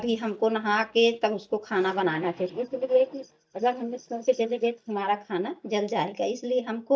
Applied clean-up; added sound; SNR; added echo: neural mask model DeepFilterNet 3.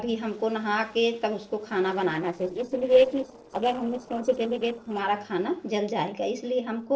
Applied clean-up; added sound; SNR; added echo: neural separator model SepFormer DNS4.